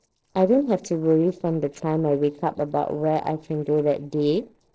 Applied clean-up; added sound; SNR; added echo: neural separator model SepFormer DNS4.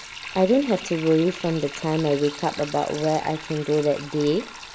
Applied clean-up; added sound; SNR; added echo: none; Sink (filling or washing); 14 dB; none.